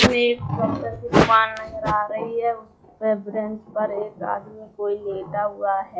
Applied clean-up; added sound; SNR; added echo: classical method log-MMSE.